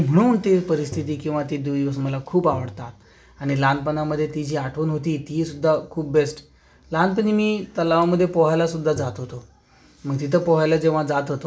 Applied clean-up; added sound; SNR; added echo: none; Tap; 16 dB; none.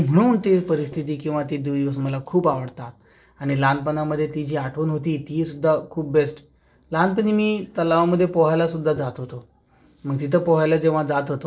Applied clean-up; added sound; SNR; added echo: neural separator model SepFormer DNS4.